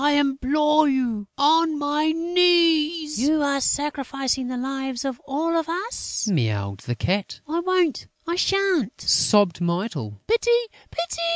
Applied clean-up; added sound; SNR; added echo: none; none; none; none.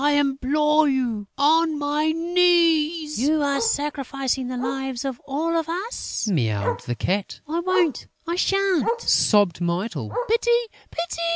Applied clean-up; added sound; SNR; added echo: none; Bark; 14 dB; none.